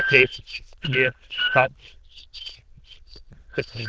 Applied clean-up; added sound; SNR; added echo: neural diffusion model UNIVERSE++.